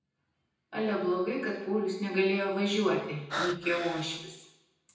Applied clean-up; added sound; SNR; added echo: none; Breathing; 6 dB; reverberation time 0.9 s.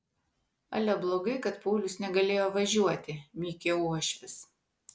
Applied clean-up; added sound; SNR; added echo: none; none; none; none.